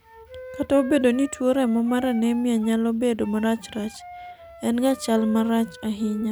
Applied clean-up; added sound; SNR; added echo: none; Wind instrument, woodwind instrument; 18 dB; none.